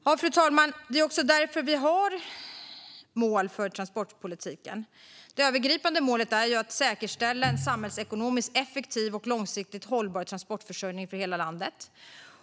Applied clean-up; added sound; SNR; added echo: none; none; none; none.